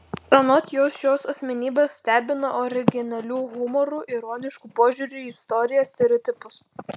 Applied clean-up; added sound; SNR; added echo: none; none; none; none.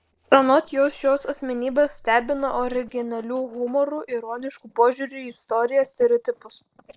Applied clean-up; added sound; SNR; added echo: neural separator model SepFormer DNS4.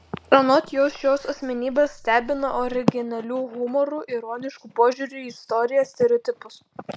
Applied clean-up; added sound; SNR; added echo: none; Breathing; 19 dB; none.